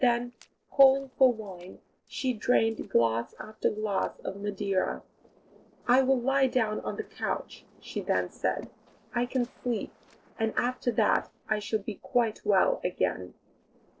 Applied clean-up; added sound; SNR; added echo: neural separator model SepFormer DNS4.